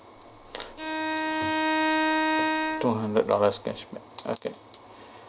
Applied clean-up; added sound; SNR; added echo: none; Bowed string instrument; -3 dB; none.